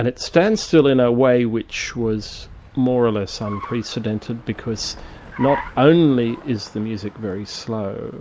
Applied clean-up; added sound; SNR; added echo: none; Car; 17 dB; none.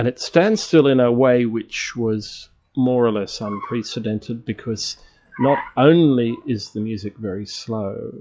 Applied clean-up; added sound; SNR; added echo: classical method log-MMSE.